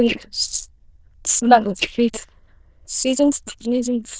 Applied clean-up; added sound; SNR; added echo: neural diffusion model UNIVERSE++.